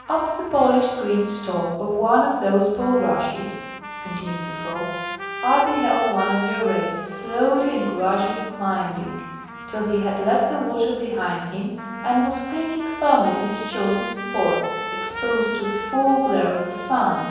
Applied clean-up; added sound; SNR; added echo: none; Trumpet; 11 dB; reverberation time 1.3 s.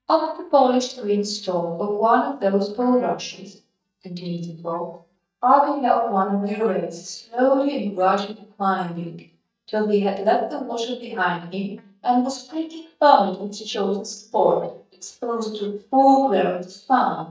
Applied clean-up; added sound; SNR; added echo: neural mask model DeepFilterNet 3.